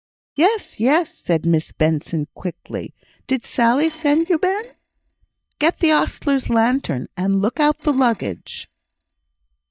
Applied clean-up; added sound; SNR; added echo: neural mask model DeepFilterNet 3.